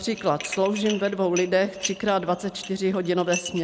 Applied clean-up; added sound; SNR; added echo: none; Dishes, pots, and pans; 13 dB; none.